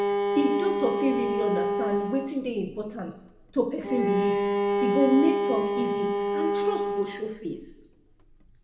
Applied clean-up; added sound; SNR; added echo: none; Bowed string instrument; -1 dB; reverberation time 0.8 s.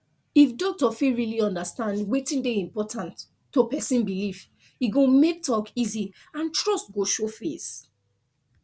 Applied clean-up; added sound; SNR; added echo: none; none; none; none.